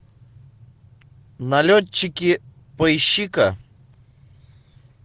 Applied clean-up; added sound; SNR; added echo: none; none; none; none.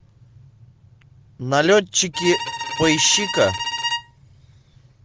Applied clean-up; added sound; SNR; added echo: none; Bowed string instrument; 5 dB; none.